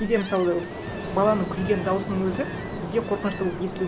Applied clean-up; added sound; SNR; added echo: none; Ocean; 7 dB; none.